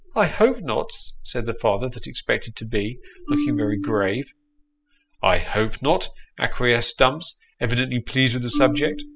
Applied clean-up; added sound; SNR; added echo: classical method spectral subtraction.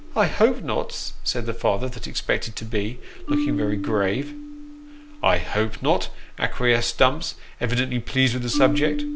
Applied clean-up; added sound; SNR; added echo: none; Marimba, xylophone; 9 dB; none.